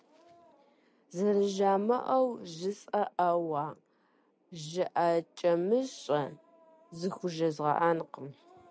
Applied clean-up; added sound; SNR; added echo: none; none; none; none.